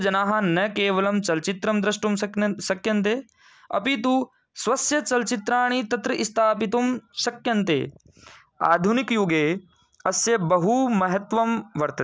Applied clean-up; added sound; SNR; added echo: none; none; none; none.